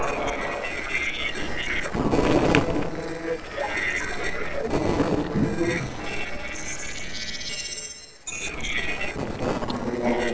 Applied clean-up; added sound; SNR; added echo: neural separator model SepFormer DNS4.